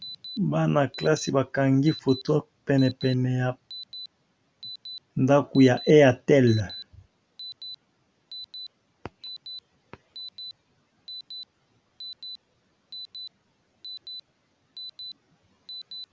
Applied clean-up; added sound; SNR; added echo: none; Alarm; 17 dB; none.